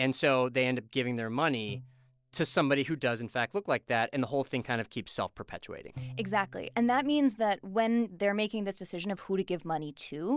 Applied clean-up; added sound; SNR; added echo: neural mask model DeepFilterNet 3.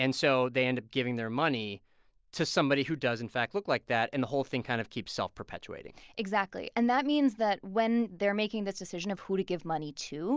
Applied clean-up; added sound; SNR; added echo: none; none; none; none.